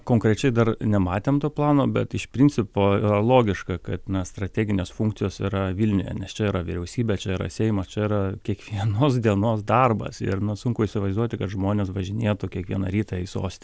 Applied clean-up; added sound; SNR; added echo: none; none; none; none.